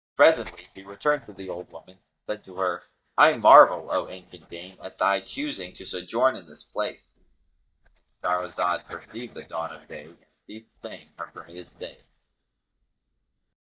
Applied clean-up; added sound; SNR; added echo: neural mask model DeepFilterNet 3.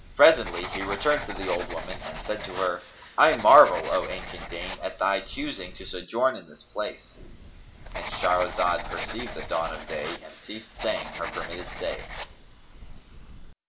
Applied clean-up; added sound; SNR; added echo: none; Writing; 11 dB; reverberation time 0.4 s.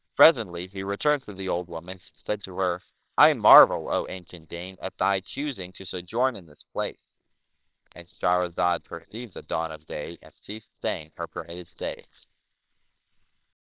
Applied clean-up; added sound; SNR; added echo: neural separator model SepFormer WHAMR!.